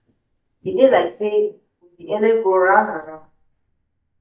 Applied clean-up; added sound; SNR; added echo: neural mask model DeepFilterNet 3.